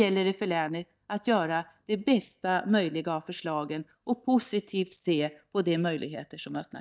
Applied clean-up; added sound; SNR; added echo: neural mask model DeepFilterNet 3.